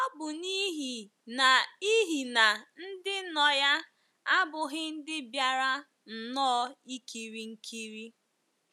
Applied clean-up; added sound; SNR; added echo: none; none; none; none.